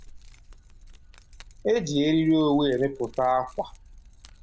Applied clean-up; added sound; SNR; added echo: none; Keys jangling; 20 dB; none.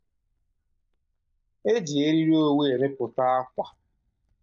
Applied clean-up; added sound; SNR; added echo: neural mask model DeepFilterNet 3.